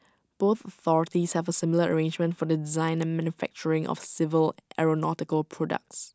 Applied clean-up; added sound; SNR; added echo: none; none; none; none.